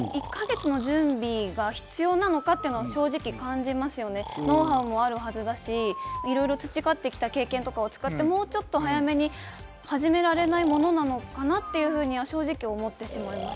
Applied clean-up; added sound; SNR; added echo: none; Breathing; 15 dB; none.